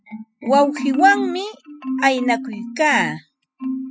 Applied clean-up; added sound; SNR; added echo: classical method spectral subtraction.